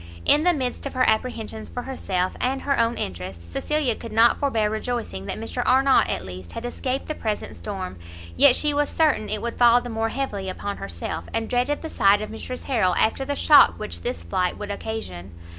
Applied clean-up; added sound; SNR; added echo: none; none; none; none.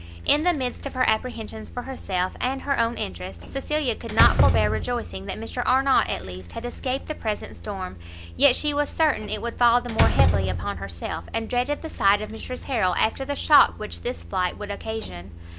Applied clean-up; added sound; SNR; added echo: none; Slam; 5 dB; none.